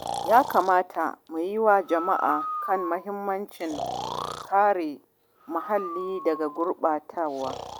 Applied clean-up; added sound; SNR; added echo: none; Breathing; 10 dB; none.